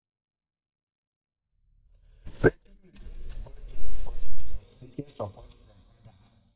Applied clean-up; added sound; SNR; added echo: neural mask model DeepFilterNet 3.